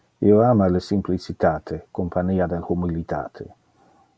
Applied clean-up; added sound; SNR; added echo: none; none; none; none.